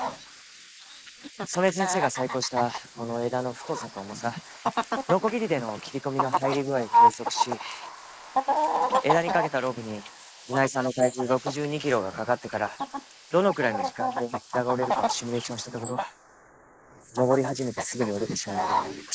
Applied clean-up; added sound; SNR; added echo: neural mask model Resemble Enhance denoiser.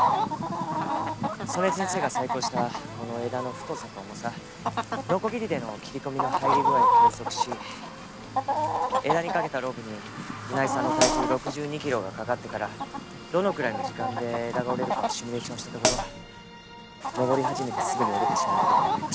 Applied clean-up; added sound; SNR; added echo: none; Hi-hat + Chicken, rooster; -3 dB; none.